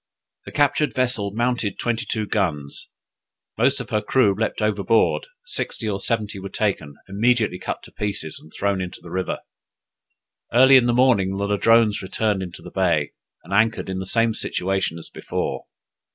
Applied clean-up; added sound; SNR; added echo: none; none; none; none.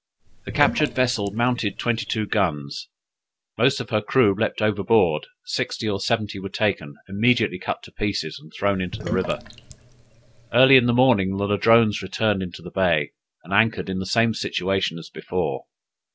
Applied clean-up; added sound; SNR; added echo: none; Sink (filling or washing); 12 dB; none.